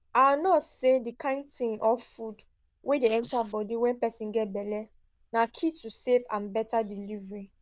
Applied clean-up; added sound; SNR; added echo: neural diffusion model UNIVERSE++.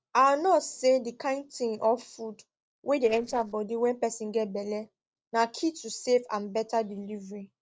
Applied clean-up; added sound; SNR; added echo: neural separator model SepFormer DNS4.